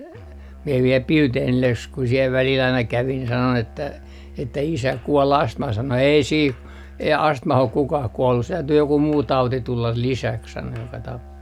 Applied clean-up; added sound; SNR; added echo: none; Musical instrument; 19 dB; none.